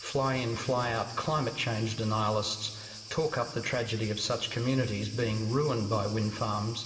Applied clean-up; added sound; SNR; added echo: none; Cricket; 16 dB; reverberation time 2.6 s.